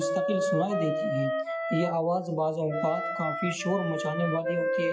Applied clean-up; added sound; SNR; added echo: classical method Wiener filter.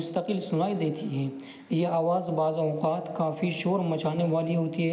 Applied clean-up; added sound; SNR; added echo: none; none; none; none.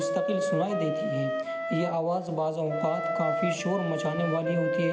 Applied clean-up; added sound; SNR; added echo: none; Wind instrument, woodwind instrument; 1 dB; none.